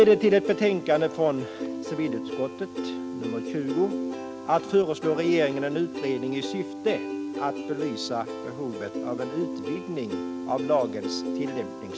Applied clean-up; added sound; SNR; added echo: none; Plucked string instrument; 6 dB; none.